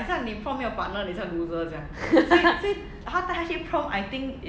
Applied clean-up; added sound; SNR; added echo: none; none; none; none.